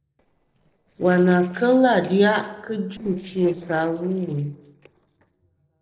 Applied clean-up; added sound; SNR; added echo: neural separator model SepFormer DNS4.